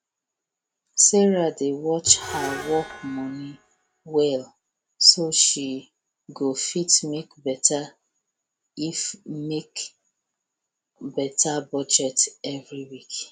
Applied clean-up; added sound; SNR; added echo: none; Screech; 13 dB; none.